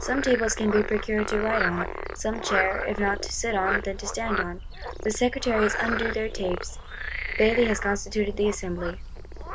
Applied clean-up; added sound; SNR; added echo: none; Frog; 4 dB; none.